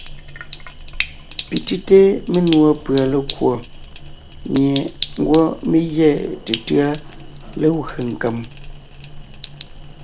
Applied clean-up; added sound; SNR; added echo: none; Sink (filling or washing); 13 dB; none.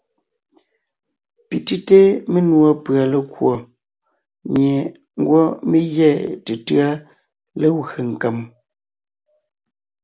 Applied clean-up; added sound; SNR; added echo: none; none; none; none.